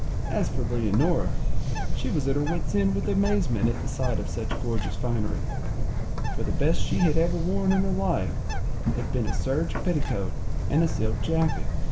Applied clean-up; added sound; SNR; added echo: none; Bird; -3 dB; reverberation time 0.6 s.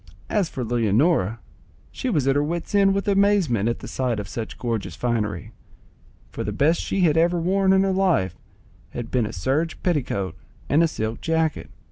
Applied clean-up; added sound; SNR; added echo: none; none; none; none.